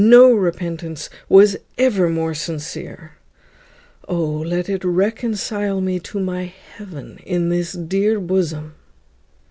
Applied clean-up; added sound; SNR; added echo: none; none; none; none.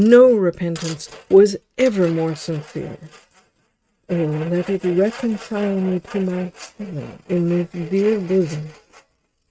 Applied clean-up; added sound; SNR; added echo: neural mask model RNNoise.